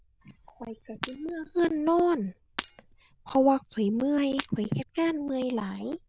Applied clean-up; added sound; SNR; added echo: neural diffusion model UNIVERSE++.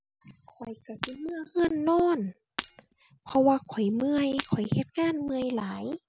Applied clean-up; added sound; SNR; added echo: none; Shatter; 14 dB; none.